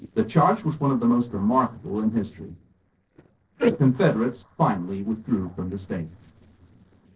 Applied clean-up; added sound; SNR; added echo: neural separator model SepFormer DNS4.